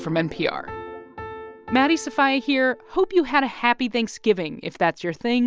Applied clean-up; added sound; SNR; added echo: none; Piano; 19 dB; none.